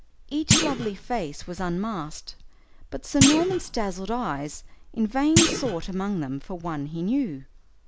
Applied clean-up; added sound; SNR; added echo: none; Thump, thud; 0 dB; none.